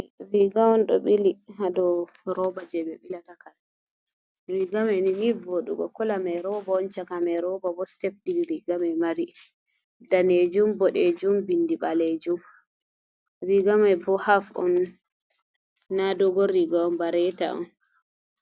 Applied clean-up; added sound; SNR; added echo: none; none; none; none.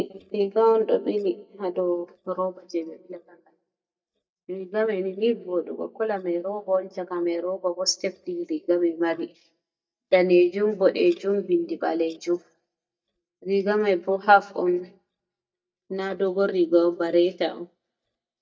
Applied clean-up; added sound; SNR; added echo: neural mask model DeepFilterNet 3.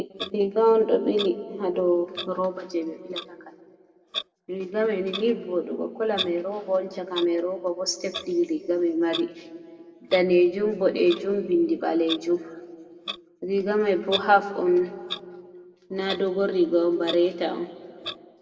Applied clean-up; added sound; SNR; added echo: none; Clock; 15 dB; reverberation time 1.8 s.